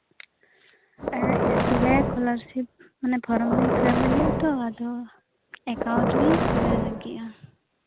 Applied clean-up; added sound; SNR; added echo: none; Boom; -2 dB; none.